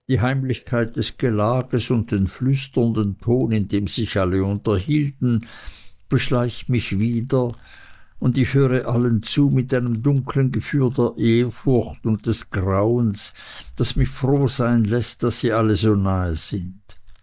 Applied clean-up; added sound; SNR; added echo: neural mask model DeepFilterNet 3.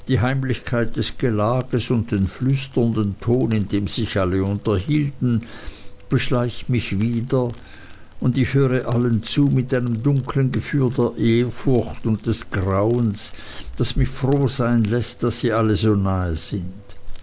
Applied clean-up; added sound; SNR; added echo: none; Crackle; 13 dB; none.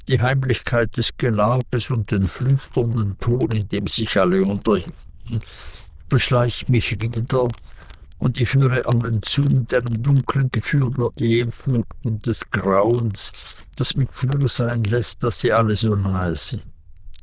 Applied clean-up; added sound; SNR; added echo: neural diffusion model UNIVERSE++.